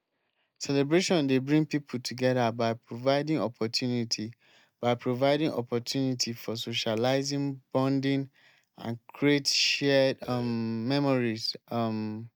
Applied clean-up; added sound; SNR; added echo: neural mask model DeepFilterNet 3.